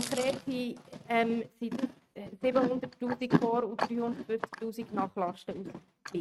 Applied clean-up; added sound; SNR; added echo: neural mask model RNNoise.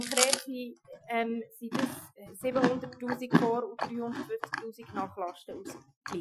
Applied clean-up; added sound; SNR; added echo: classical method Wiener filter.